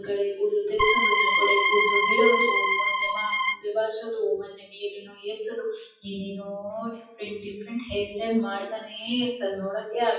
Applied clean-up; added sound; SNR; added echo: classical method WPE with log-MMSE.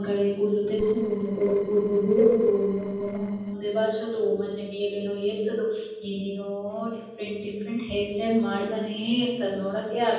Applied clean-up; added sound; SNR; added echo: neural separator model SepFormer DNS4.